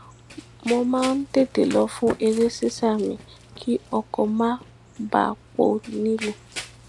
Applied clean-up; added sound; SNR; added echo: none; Run; 16 dB; none.